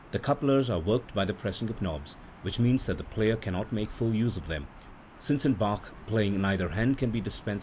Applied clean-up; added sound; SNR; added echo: none; Gull, seagull / Ocean; 16 dB; none.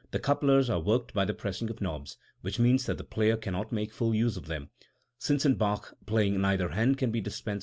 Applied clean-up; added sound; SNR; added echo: none; none; none; none.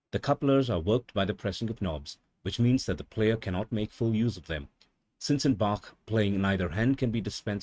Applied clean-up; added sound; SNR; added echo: neural mask model RNNoise.